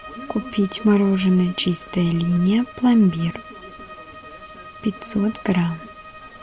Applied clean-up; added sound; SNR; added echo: none; Bowed string instrument; 19 dB; none.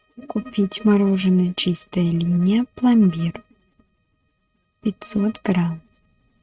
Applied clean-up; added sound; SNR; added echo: neural mask model RNNoise.